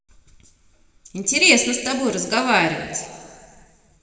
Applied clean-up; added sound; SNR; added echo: none; none; none; reverberation time 2.0 s.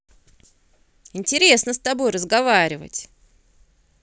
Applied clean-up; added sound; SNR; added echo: none; none; none; none.